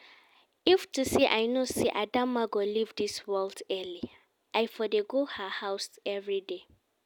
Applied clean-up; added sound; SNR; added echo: none; none; none; none.